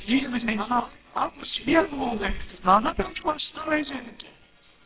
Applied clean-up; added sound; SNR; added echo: neural separator model SepFormer WHAMR!.